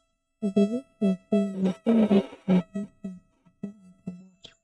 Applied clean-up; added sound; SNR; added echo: neural mask model RNNoise.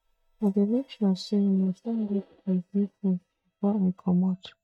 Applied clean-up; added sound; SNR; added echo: neural mask model DeepFilterNet 3.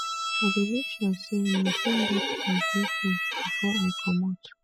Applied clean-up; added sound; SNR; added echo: classical method spectral subtraction.